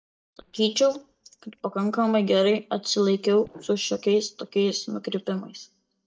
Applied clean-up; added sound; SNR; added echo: neural mask model DeepFilterNet 3.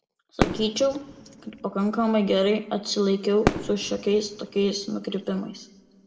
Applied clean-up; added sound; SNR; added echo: none; Fireworks; 7 dB; reverberation time 1.2 s.